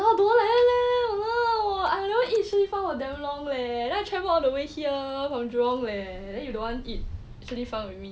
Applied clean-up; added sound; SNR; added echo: none; Engine starting / Motor vehicle (road); 19 dB; none.